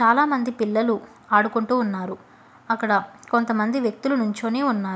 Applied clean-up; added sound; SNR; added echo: none; none; none; none.